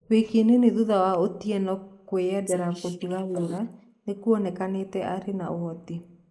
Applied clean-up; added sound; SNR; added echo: neural mask model Resemble Enhance denoiser.